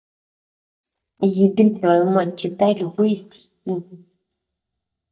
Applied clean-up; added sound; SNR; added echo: neural mask model DeepFilterNet 3.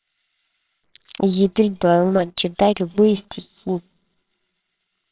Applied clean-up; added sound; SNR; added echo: neural separator model SepFormer WHAMR!.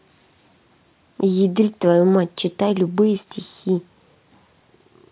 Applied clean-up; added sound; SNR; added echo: none; none; none; none.